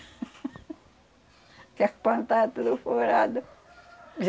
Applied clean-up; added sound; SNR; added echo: none; none; none; none.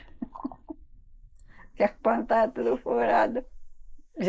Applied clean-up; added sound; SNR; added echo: neural mask model Resemble Enhance denoiser.